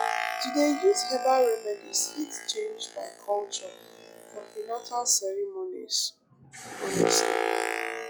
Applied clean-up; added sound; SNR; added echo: classical method log-MMSE.